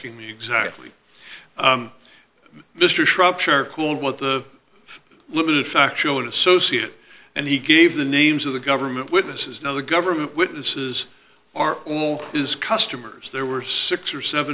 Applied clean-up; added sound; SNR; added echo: none; none; none; none.